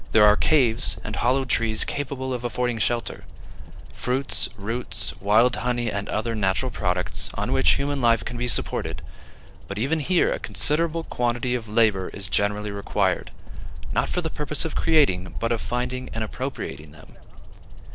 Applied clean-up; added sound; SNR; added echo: none; Bird vocalization, bird call, bird song; 0 dB; none.